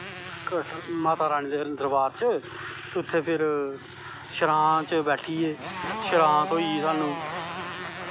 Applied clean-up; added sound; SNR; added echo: none; Motorcycle; 11 dB; none.